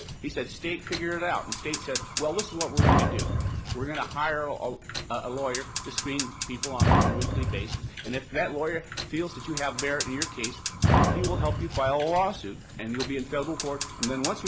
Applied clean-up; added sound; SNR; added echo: none; Fire; -2 dB; none.